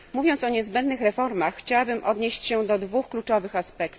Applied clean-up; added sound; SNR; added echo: none; none; none; none.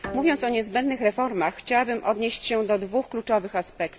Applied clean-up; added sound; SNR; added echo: none; Bowed string instrument; 19 dB; none.